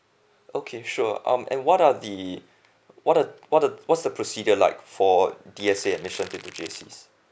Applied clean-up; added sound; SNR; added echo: none; Crackle; 18 dB; none.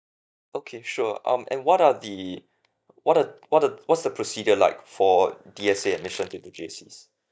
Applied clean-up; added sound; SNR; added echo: neural mask model DeepFilterNet 3.